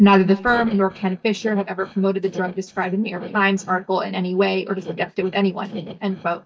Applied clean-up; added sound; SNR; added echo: neural mask model DeepFilterNet 3.